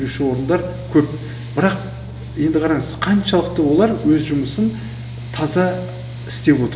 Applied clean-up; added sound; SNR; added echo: none; Mechanical fan; 11 dB; reverberation time 1.1 s.